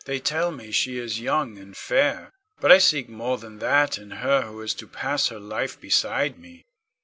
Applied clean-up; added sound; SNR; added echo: none; none; none; none.